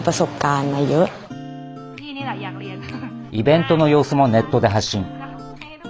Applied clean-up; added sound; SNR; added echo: none; none; none; none.